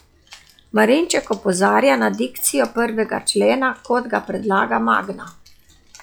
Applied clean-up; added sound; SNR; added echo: classical method log-MMSE.